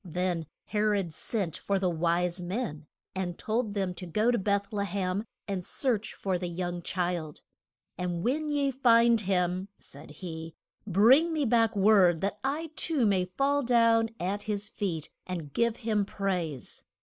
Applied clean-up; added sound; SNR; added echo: neural mask model Resemble Enhance denoiser.